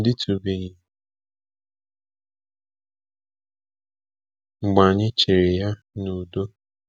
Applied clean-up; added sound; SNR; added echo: none; none; none; none.